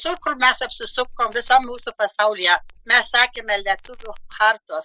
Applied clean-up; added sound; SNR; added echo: classical method spectral subtraction.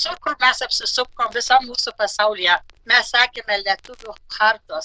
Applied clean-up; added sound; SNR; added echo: neural diffusion model UNIVERSE++.